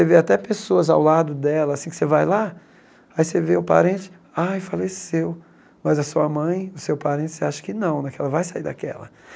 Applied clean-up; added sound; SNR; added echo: none; none; none; none.